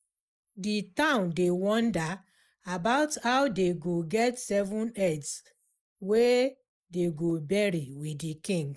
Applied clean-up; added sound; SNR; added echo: neural mask model Resemble Enhance denoiser.